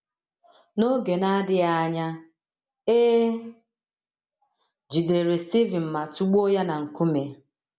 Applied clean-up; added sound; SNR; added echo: none; none; none; none.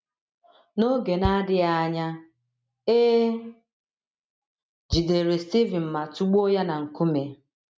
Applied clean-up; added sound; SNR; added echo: neural mask model RNNoise.